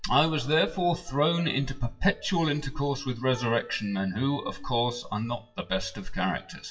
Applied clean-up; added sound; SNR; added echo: classical method WPE with log-MMSE.